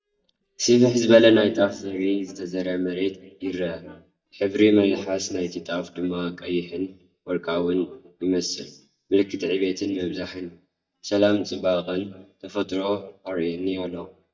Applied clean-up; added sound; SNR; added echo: neural mask model DeepFilterNet 3.